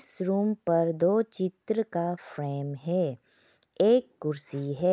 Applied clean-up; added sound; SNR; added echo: none; none; none; none.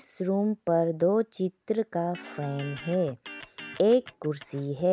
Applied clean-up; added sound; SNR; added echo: none; Electric guitar; 18 dB; none.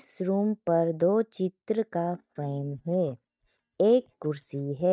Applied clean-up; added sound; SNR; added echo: neural mask model DeepFilterNet 3.